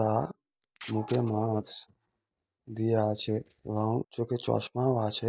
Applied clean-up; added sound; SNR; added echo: neural mask model DeepFilterNet 3.